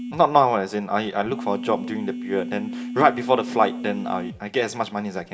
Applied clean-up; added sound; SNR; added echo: none; Telephone; 10 dB; reverberation time 0.2 s.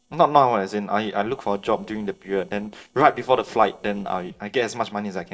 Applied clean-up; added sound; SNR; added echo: neural separator model SepFormer DNS4.